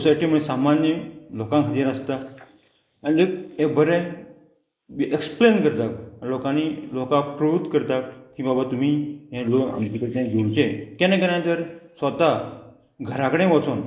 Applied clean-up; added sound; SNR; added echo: neural mask model Resemble Enhance denoiser.